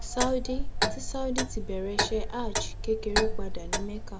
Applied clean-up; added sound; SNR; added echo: none; Clock; -3 dB; none.